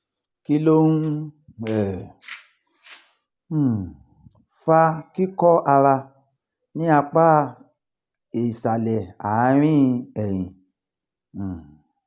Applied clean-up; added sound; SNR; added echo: none; none; none; none.